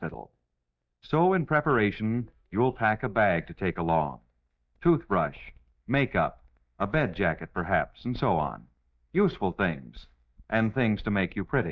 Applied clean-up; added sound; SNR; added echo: neural mask model DeepFilterNet 3.